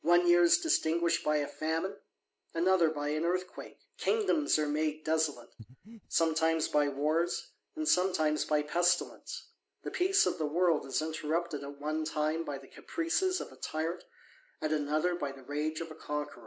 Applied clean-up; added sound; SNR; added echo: none; Breathing; 16 dB; none.